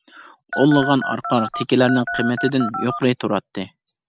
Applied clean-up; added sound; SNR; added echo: none; Telephone; 7 dB; none.